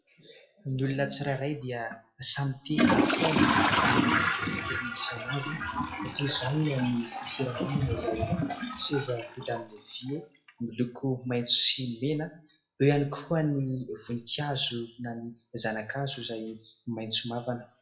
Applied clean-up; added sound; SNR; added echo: classical method WPE with log-MMSE.